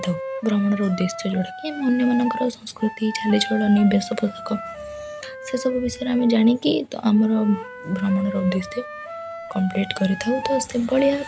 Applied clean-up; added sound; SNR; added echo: none; Wind instrument, woodwind instrument; 12 dB; none.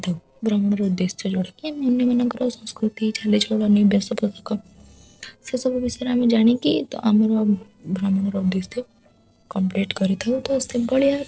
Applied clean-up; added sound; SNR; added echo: neural separator model SepFormer DNS4.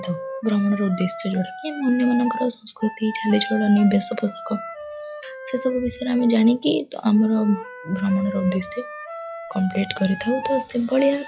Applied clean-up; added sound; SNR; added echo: classical method log-MMSE.